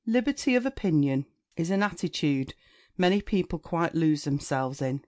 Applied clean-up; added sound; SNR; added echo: none; none; none; none.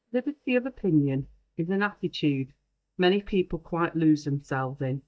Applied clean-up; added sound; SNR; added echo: neural mask model DeepFilterNet 3.